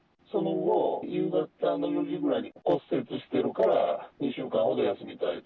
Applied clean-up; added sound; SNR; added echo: none; none; none; none.